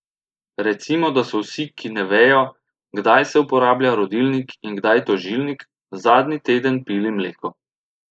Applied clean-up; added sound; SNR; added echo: neural mask model Resemble Enhance denoiser.